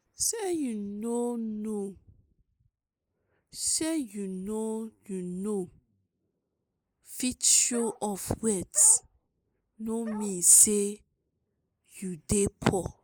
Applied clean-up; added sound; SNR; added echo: neural mask model Resemble Enhance denoiser.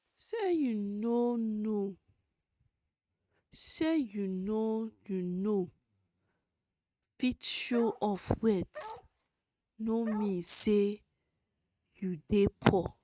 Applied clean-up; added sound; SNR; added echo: neural mask model RNNoise.